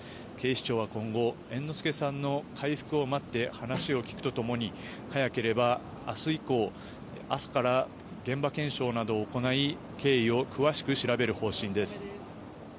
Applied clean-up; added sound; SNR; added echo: none; Snare drum; 13 dB; none.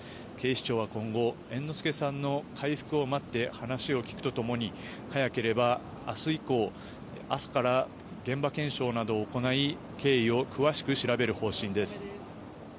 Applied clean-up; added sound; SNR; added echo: none; none; none; none.